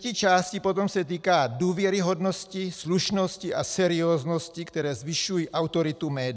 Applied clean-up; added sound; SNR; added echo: none; none; none; none.